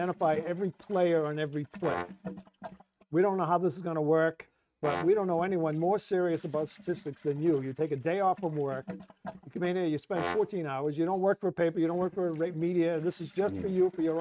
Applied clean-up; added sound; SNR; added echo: neural mask model RNNoise.